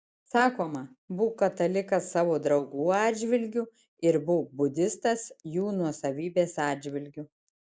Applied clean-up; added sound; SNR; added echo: none; none; none; none.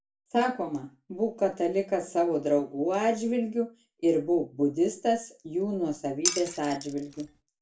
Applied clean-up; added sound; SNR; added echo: none; Glass; 6 dB; reverberation time 0.2 s.